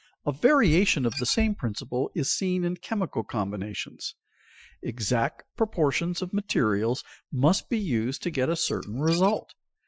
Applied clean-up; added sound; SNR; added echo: classical method Wiener filter.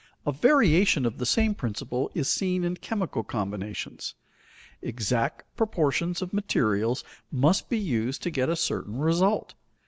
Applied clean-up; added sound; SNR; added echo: none; none; none; none.